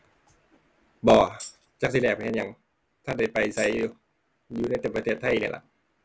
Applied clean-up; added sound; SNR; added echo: none; Tambourine; 16 dB; none.